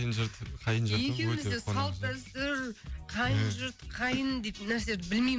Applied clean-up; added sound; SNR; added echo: none; none; none; none.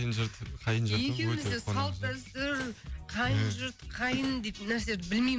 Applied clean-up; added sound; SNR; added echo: none; Slam; 19 dB; none.